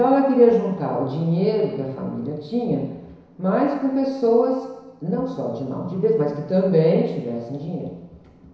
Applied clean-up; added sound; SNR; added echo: none; none; none; reverberation time 1.0 s.